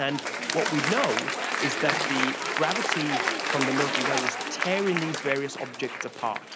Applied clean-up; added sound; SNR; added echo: none; Applause; -1 dB; none.